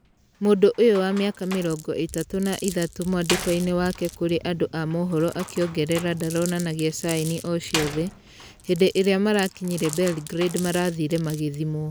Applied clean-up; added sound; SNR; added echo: none; Slam + Glass; 14 dB; none.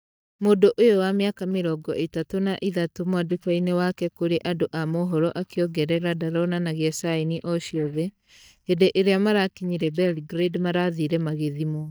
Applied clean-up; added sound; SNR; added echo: neural mask model DeepFilterNet 3.